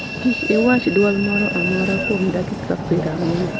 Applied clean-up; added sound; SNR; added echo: none; Train; 4 dB; none.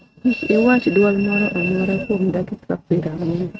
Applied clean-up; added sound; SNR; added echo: neural mask model RNNoise.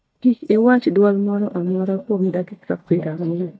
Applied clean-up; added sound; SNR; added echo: neural mask model DeepFilterNet 3.